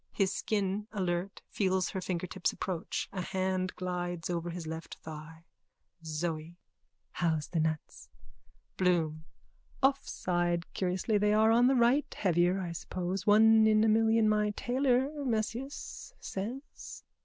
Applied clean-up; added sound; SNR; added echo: none; none; none; none.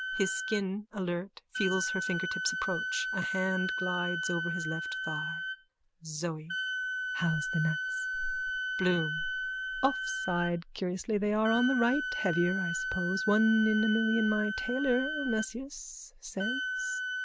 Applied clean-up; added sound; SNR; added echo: none; Wind instrument, woodwind instrument; 3 dB; none.